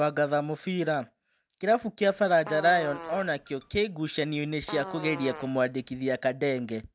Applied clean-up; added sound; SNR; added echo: none; Fart; 14 dB; none.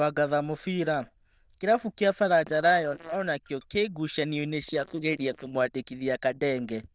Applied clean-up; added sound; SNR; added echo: neural diffusion model UNIVERSE++.